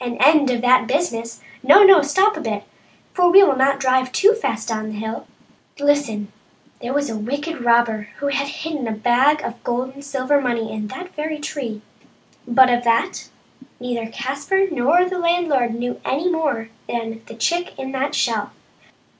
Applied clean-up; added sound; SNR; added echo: none; none; none; none.